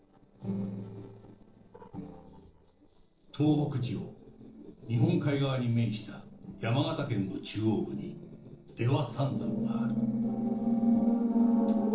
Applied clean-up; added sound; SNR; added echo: neural separator model SepFormer DNS4.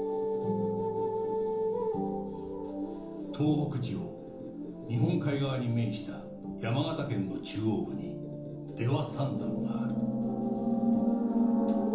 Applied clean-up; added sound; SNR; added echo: none; Squeak; 19 dB; reverberation time 1.2 s.